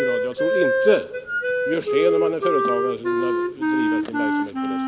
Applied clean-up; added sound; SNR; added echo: none; Wind instrument, woodwind instrument; -4 dB; none.